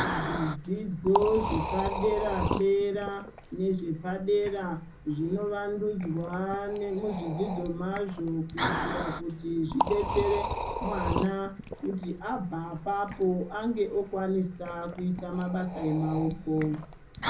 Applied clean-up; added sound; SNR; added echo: none; Liquid; 5 dB; reverberation time 0.4 s.